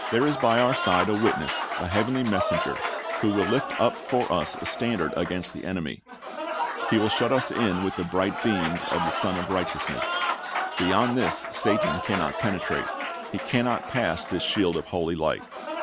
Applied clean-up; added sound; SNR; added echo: none; Applause / Crowd; 4 dB; none.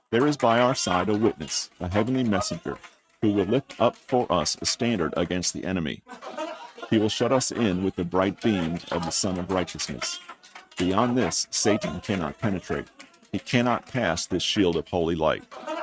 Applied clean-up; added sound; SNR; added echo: neural mask model RNNoise.